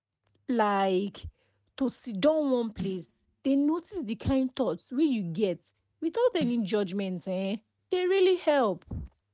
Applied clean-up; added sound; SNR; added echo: neural mask model RNNoise.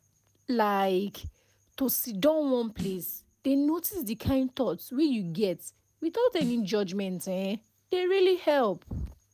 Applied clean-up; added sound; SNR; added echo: none; Snare drum; 15 dB; none.